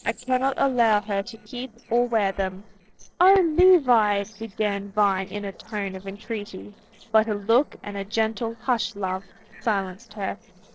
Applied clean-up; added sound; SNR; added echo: neural separator model SepFormer DNS4.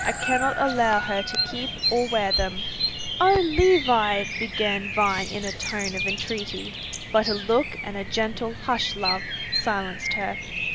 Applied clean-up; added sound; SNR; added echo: none; Bird vocalization, bird call, bird song; 4 dB; none.